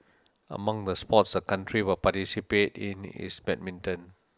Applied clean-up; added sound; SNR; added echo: none; none; none; none.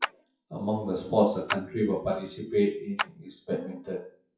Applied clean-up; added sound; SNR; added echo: classical method WPE with log-MMSE.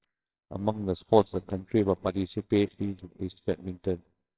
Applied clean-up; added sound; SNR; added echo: neural separator model SepFormer WHAMR!.